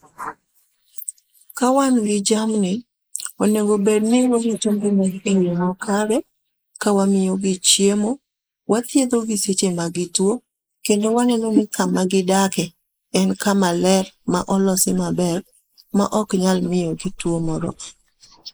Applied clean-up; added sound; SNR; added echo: neural mask model Resemble Enhance denoiser.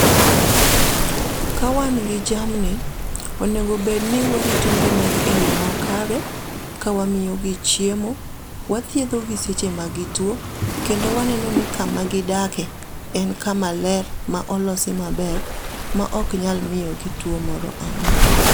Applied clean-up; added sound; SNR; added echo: none; Waves, surf; -2 dB; none.